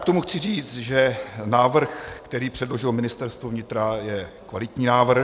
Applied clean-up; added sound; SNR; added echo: none; none; none; none.